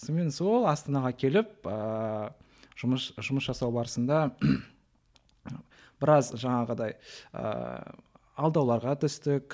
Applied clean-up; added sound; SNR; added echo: none; none; none; none.